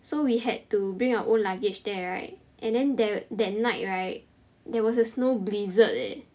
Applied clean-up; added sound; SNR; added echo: none; none; none; none.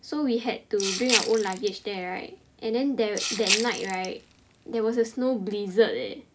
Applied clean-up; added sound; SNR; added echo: none; Rattle (instrument); 4 dB; none.